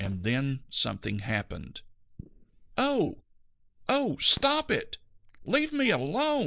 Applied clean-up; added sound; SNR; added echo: neural mask model Resemble Enhance denoiser.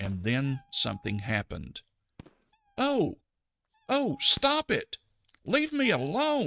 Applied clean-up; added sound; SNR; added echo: neural mask model RNNoise.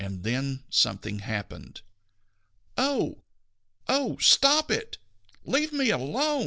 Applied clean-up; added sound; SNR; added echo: none; none; none; none.